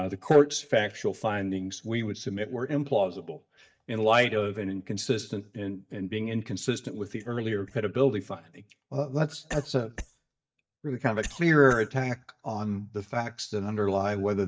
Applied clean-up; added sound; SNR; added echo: neural mask model DeepFilterNet 3.